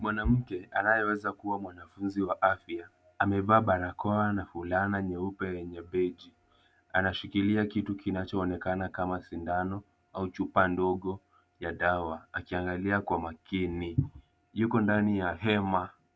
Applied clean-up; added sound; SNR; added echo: none; none; none; none.